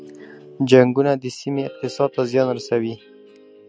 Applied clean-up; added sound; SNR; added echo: none; none; none; none.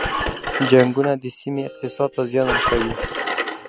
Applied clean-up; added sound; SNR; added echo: none; Engine; 4 dB; none.